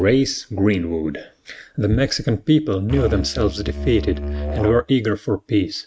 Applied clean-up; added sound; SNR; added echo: neural mask model RNNoise.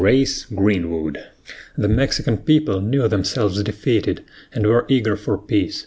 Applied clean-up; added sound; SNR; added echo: none; none; none; none.